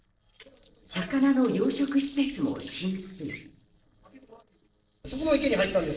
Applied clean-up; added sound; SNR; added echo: neural separator model SepFormer DNS4.